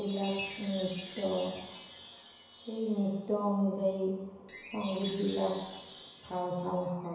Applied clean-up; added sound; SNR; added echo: none; Chime; 0 dB; reverberation time 1.0 s.